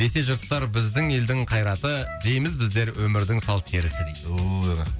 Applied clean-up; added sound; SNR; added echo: none; Wind instrument, woodwind instrument; 19 dB; none.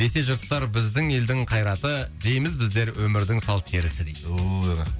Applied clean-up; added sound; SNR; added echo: none; none; none; none.